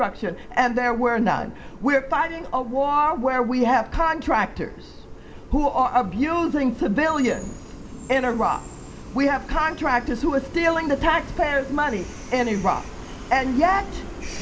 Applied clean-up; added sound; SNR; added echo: none; Train; 14 dB; reverberation time 0.4 s.